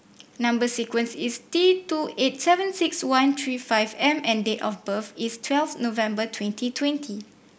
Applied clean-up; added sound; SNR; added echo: none; none; none; none.